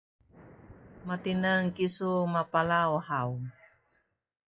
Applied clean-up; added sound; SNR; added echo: classical method WPE with log-MMSE.